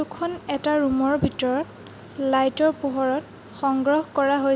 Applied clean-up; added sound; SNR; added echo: none; none; none; none.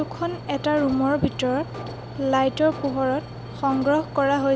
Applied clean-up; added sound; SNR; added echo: none; Engine + Alarm; 12 dB; none.